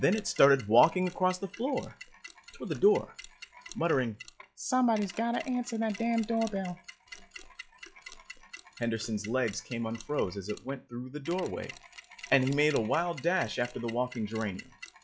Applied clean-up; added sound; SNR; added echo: classical method log-MMSE.